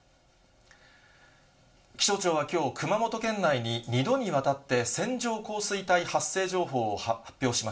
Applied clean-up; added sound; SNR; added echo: none; none; none; reverberation time 0.3 s.